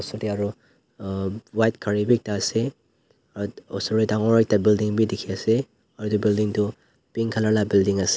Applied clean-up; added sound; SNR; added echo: none; none; none; none.